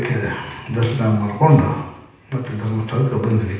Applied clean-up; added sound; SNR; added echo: none; none; none; reverberation time 0.9 s.